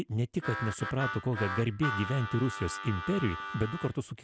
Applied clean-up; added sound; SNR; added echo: none; Harmonica; 7 dB; none.